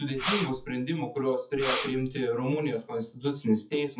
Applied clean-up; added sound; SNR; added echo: classical method WPE with log-MMSE.